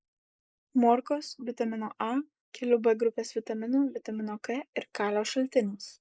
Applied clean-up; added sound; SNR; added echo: neural mask model Resemble Enhance denoiser.